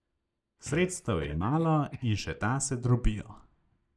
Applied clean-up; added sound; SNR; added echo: neural mask model DeepFilterNet 3.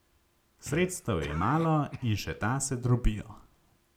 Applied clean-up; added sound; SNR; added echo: none; Cough; 17 dB; none.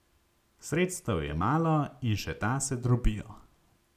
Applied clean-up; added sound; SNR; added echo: none; none; none; none.